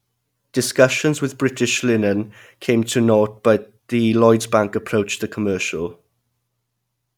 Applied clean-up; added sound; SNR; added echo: none; none; none; none.